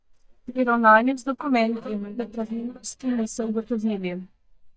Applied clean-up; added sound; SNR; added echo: neural mask model DeepFilterNet 3.